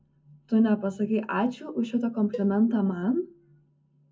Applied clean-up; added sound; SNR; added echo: none; Cowbell; 16 dB; reverberation time 0.3 s.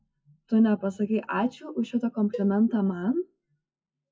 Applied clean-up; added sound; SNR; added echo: classical method WPE with log-MMSE.